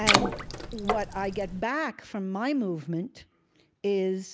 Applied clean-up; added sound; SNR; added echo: none; Water / Splash, splatter; -2 dB; none.